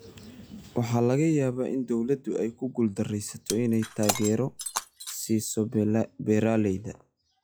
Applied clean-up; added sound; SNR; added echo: classical method log-MMSE.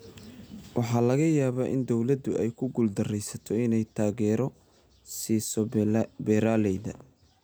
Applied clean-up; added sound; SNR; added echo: none; none; none; none.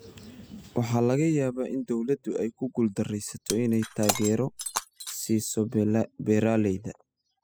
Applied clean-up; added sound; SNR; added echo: classical method spectral subtraction.